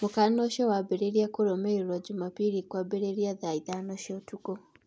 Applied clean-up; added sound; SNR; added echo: none; none; none; none.